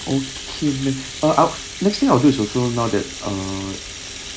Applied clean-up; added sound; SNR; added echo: none; Rattle (instrument); 13 dB; none.